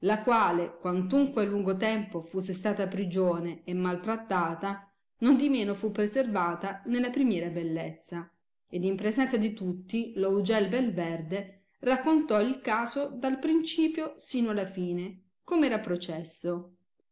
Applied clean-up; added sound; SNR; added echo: none; none; none; none.